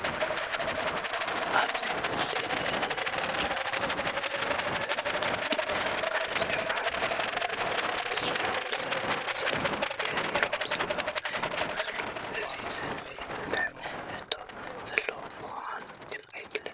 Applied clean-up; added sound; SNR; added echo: none; Rattle; -3 dB; none.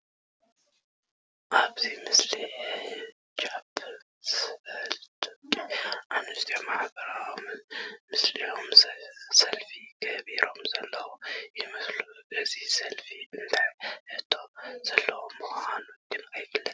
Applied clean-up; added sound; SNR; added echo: none; none; none; none.